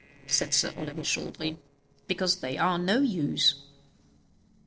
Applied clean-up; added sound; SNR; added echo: neural separator model SepFormer DNS4.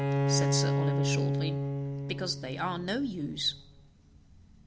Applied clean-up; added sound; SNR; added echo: none; Bowed string instrument; -5 dB; none.